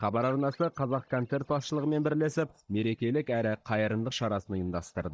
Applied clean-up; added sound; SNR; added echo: neural mask model DeepFilterNet 3.